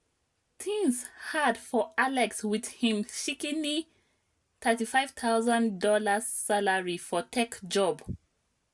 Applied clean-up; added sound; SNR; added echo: none; none; none; none.